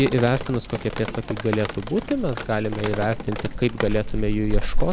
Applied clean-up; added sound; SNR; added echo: none; Drip; 2 dB; none.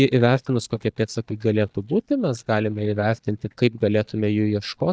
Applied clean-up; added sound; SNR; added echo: neural mask model DeepFilterNet 3.